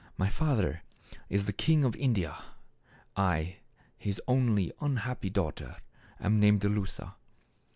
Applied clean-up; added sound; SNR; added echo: none; none; none; none.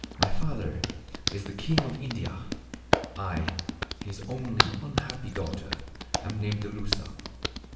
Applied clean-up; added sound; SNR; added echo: none; Hands; 0 dB; reverberation time 1.0 s.